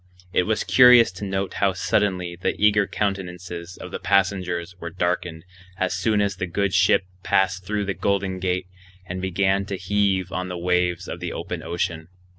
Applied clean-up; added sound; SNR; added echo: none; none; none; none.